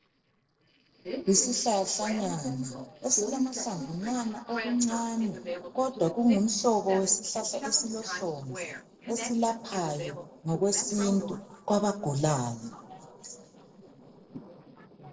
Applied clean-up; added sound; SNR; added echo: neural separator model SepFormer DNS4.